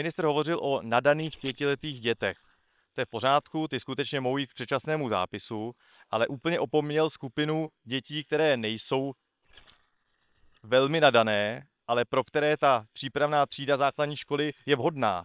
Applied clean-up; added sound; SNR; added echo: neural separator model SepFormer WHAM!.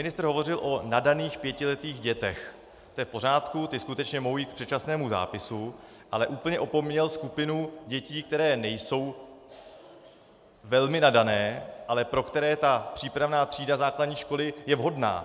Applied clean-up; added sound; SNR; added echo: none; none; none; none.